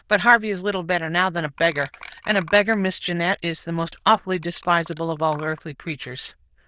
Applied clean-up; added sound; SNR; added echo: neural diffusion model UNIVERSE++.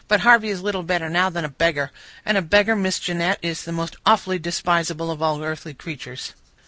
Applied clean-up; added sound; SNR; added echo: none; none; none; none.